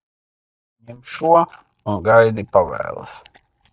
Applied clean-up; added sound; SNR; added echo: neural mask model DeepFilterNet 3.